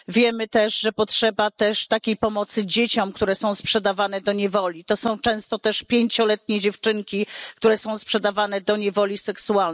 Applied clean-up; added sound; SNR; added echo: neural mask model Resemble Enhance denoiser.